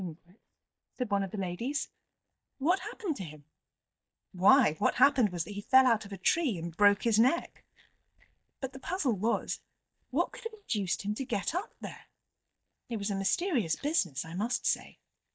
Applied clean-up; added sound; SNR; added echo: neural mask model DeepFilterNet 3.